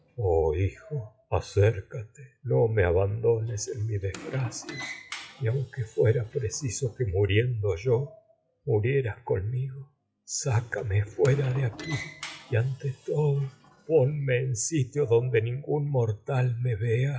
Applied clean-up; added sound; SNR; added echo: classical method log-MMSE.